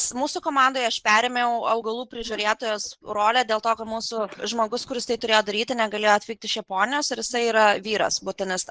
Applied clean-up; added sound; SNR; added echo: neural mask model Resemble Enhance denoiser.